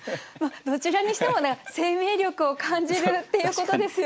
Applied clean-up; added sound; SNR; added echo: none; none; none; none.